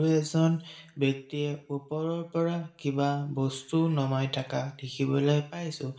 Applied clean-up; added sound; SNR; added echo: none; none; none; reverberation time 0.6 s.